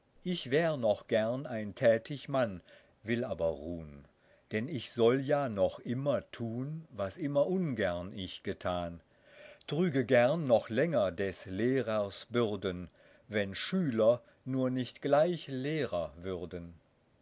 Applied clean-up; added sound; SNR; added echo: none; none; none; none.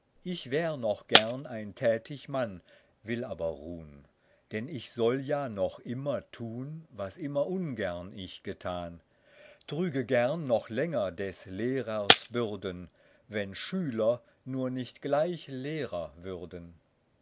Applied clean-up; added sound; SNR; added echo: none; Shatter; 0 dB; none.